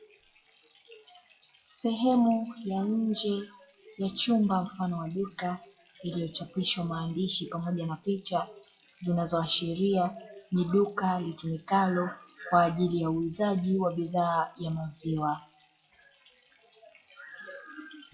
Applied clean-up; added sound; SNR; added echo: classical method WPE with log-MMSE.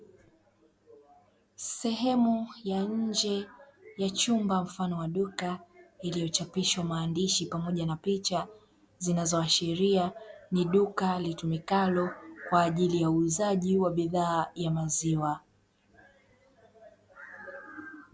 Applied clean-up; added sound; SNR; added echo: none; none; none; none.